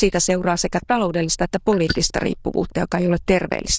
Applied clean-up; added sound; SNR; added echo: neural diffusion model UNIVERSE++.